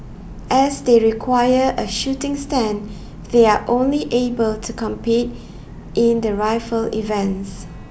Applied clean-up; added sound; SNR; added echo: none; none; none; none.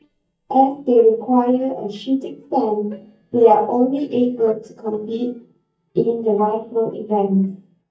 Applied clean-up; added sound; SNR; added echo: neural mask model DeepFilterNet 3.